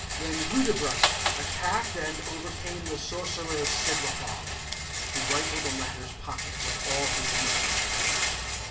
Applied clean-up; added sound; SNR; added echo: none; Rattle; -4 dB; reverberation time 0.4 s.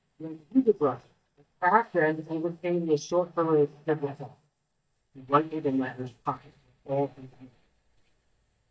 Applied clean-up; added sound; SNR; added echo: neural mask model DeepFilterNet 3.